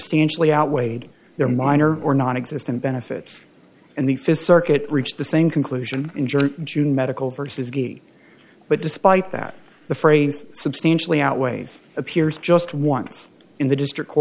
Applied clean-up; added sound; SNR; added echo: none; none; none; none.